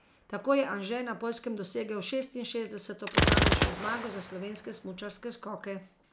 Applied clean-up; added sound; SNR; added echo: none; Gunshot, gunfire; -2 dB; none.